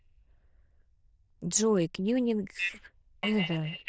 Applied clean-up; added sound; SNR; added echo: neural diffusion model UNIVERSE++.